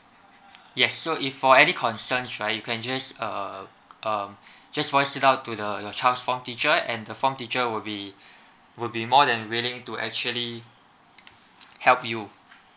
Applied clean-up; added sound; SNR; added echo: none; none; none; none.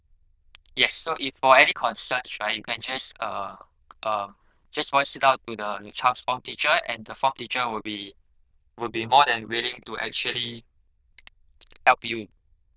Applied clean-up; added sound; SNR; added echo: neural diffusion model UNIVERSE++.